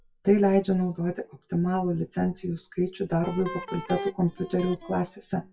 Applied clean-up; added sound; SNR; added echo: classical method WPE with log-MMSE.